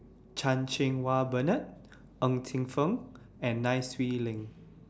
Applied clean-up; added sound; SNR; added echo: none; none; none; none.